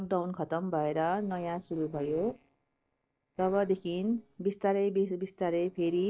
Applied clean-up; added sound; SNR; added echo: neural separator model SepFormer DNS4.